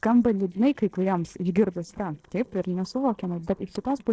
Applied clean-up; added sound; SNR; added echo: neural separator model SepFormer DNS4.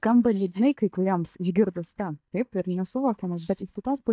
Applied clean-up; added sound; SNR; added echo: neural mask model DeepFilterNet 3.